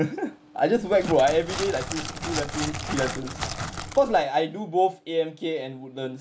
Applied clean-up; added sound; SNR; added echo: none; Crackle; 7 dB; none.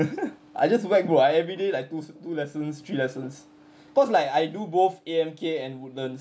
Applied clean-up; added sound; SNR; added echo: none; none; none; none.